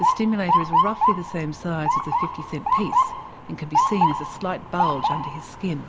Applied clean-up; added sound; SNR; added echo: none; Motor vehicle (road) / Siren; -4 dB; none.